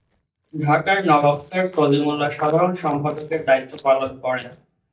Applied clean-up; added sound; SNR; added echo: neural mask model DeepFilterNet 3.